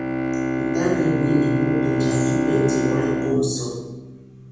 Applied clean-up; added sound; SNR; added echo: none; Bowed string instrument; -1 dB; reverberation time 1.3 s.